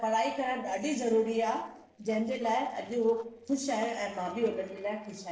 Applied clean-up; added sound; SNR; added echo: neural separator model SepFormer DNS4.